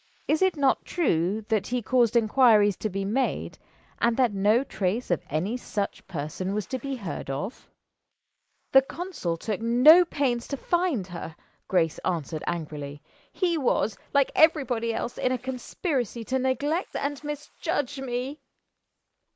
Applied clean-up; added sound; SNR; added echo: neural mask model Resemble Enhance denoiser.